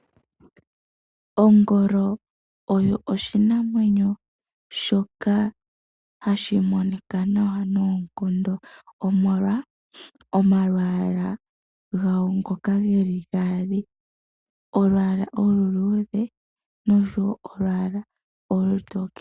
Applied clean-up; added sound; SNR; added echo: none; none; none; none.